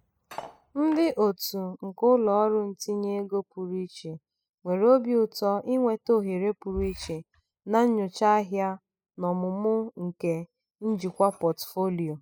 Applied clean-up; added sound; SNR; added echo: classical method spectral subtraction.